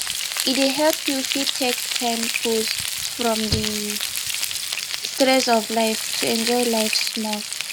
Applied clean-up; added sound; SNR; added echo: none; Frying (food); 2 dB; none.